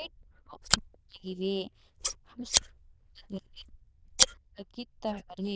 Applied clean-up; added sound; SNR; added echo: neural diffusion model UNIVERSE++.